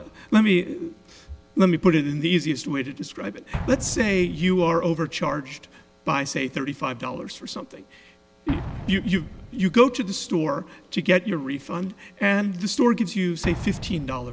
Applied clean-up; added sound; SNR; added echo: none; Explosion; 15 dB; none.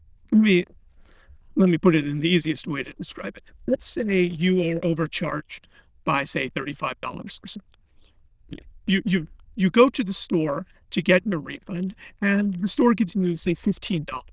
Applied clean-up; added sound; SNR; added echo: neural diffusion model UNIVERSE++.